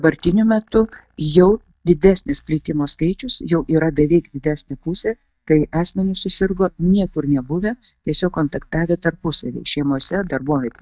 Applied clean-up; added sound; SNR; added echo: neural mask model DeepFilterNet 3.